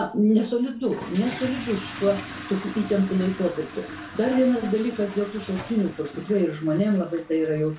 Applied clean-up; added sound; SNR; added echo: none; Fill (with liquid) / Toilet flush; 14 dB; reverberation time 0.3 s.